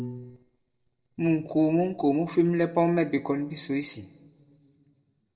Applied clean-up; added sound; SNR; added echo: neural separator model SepFormer DNS4.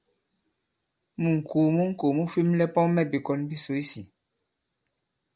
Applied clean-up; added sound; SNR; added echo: none; none; none; none.